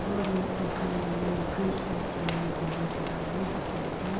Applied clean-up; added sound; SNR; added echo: none; Rain; -1 dB; reverberation time 1.3 s.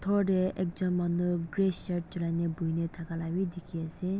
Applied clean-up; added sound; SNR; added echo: none; none; none; none.